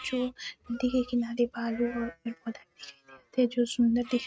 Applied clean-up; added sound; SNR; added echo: neural mask model RNNoise.